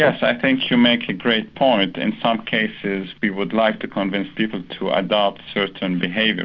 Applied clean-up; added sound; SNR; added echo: none; none; none; none.